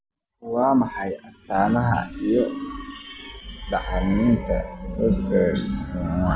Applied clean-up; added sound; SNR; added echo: none; none; none; none.